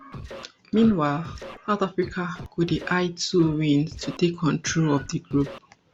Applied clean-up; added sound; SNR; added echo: none; Scratching (performance technique); 17 dB; none.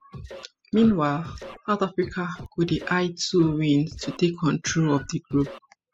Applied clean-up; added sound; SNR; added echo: classical method spectral subtraction.